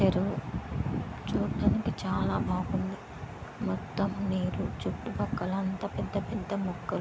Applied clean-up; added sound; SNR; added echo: none; none; none; none.